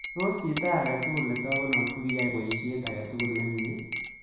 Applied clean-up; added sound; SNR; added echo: none; Cutlery, silverware / Dishes, pots, and pans / Chink, clink; 4 dB; reverberation time 0.9 s.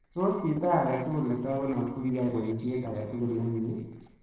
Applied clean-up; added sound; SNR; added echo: neural separator model SepFormer DNS4.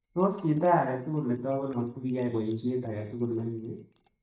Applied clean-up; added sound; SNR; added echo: neural mask model DeepFilterNet 3.